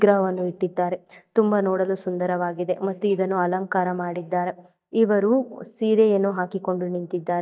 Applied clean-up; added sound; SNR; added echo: neural mask model DeepFilterNet 3.